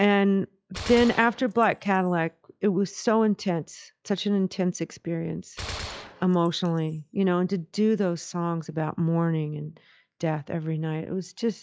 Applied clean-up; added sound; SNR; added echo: classical method log-MMSE.